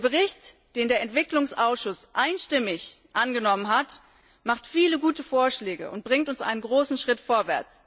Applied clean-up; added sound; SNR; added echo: none; none; none; none.